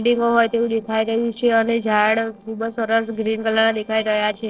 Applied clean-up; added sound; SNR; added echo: neural separator model SepFormer DNS4.